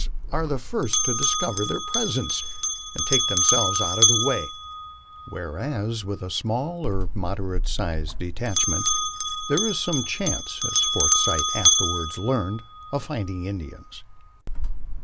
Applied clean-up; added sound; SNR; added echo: none; Bell; -4 dB; none.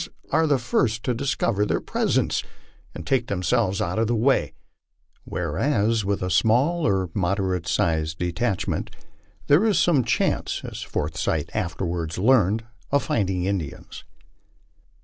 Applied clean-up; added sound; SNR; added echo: none; none; none; none.